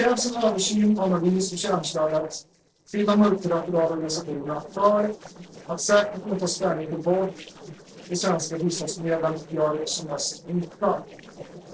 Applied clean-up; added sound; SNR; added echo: neural separator model SepFormer DNS4.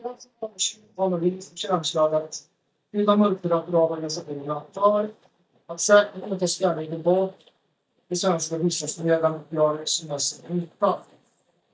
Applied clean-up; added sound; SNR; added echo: neural mask model DeepFilterNet 3.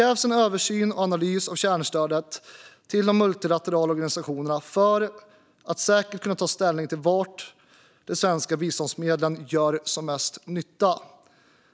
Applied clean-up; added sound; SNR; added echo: none; none; none; none.